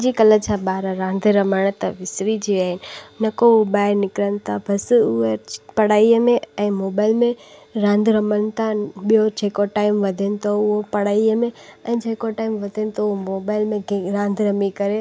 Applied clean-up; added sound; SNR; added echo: none; none; none; none.